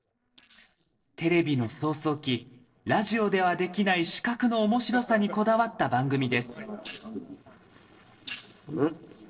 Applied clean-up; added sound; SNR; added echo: neural separator model SepFormer DNS4.